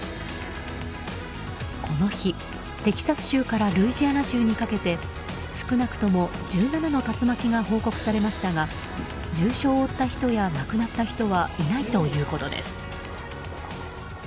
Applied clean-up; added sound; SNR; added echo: none; none; none; none.